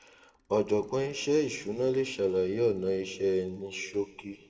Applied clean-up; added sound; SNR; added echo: neural separator model SepFormer DNS4.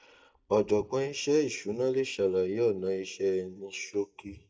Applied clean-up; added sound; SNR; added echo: neural mask model DeepFilterNet 3.